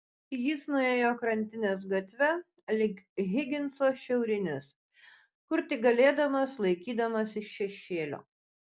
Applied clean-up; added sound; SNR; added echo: none; none; none; none.